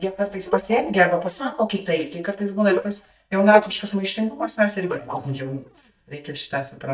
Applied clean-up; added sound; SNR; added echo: neural mask model DeepFilterNet 3.